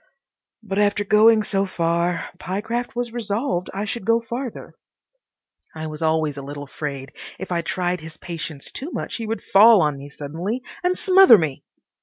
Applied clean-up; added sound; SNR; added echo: none; none; none; none.